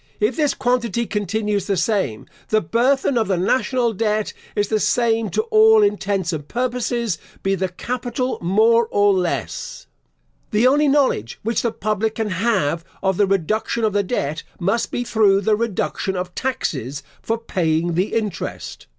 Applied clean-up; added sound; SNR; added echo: none; none; none; none.